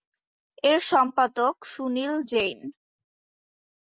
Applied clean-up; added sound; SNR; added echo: none; none; none; none.